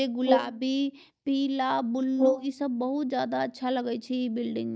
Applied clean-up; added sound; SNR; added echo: neural mask model DeepFilterNet 3.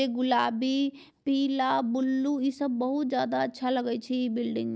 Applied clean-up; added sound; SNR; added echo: none; none; none; none.